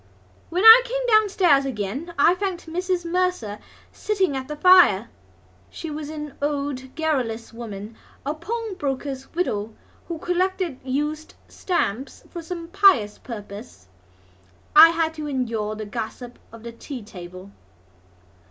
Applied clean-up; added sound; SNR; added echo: none; none; none; none.